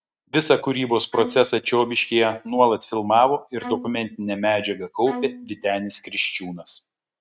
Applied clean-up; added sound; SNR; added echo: neural mask model RNNoise.